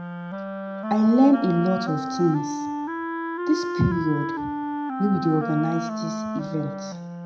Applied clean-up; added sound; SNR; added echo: none; Wind instrument, woodwind instrument; 5 dB; reverberation time 0.8 s.